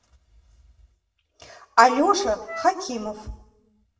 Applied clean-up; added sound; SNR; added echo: none; Wind instrument, woodwind instrument; 14 dB; reverberation time 0.7 s.